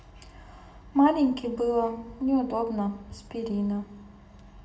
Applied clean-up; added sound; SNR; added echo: none; none; none; reverberation time 0.6 s.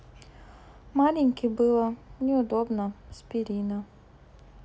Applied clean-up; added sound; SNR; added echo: none; none; none; none.